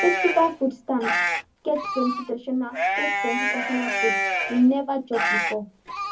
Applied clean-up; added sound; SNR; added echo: none; Livestock, farm animals, working animals; 1 dB; reverberation time 0.3 s.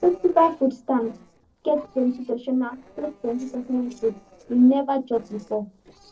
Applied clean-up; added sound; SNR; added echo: neural separator model SepFormer DNS4.